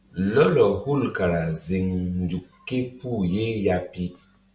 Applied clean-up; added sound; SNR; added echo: none; none; none; none.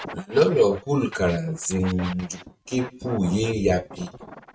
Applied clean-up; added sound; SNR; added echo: neural mask model RNNoise.